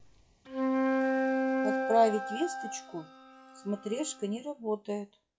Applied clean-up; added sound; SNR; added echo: classical method log-MMSE.